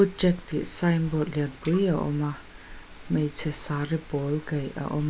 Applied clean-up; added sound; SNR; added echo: none; none; none; none.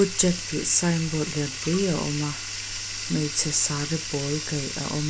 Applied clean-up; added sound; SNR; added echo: none; Bathtub (filling or washing); 7 dB; none.